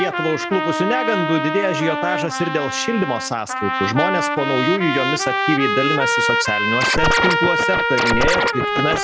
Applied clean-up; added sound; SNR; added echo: none; Scratching (performance technique) + Trumpet; -2 dB; none.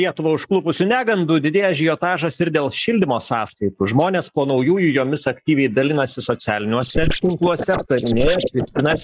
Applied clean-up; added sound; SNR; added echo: neural mask model Resemble Enhance denoiser.